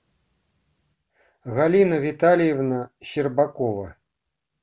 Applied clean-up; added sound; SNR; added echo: none; none; none; none.